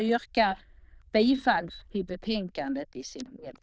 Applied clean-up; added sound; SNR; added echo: neural diffusion model UNIVERSE++.